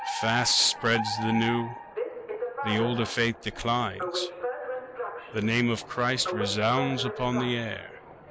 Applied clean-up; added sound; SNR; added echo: none; Alarm; 6 dB; none.